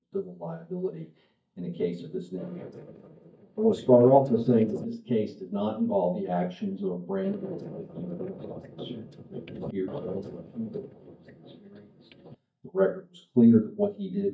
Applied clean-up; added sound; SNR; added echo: neural mask model DeepFilterNet 3.